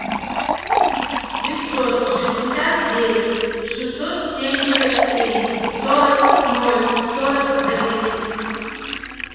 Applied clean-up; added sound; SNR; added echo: none; Fill (with liquid); 2 dB; reverberation time 2.1 s.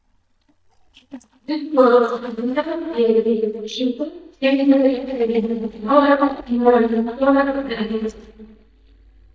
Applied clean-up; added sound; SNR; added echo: neural mask model DeepFilterNet 3.